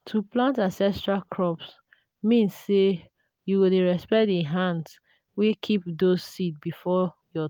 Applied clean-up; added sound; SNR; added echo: none; none; none; none.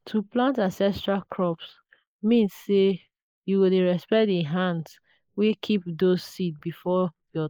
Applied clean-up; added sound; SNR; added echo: neural mask model Resemble Enhance denoiser.